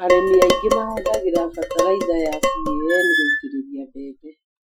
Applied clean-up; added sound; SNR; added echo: classical method Wiener filter.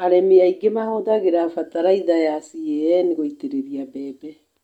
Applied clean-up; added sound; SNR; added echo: none; none; none; none.